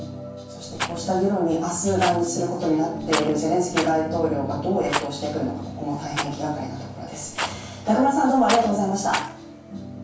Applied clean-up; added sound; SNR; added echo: none; Rattle; 10 dB; reverberation time 0.7 s.